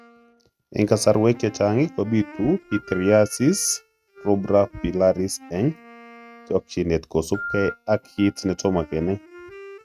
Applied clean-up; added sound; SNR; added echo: neural mask model RNNoise.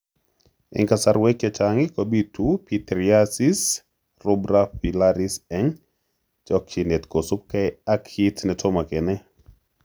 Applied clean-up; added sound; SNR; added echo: none; none; none; none.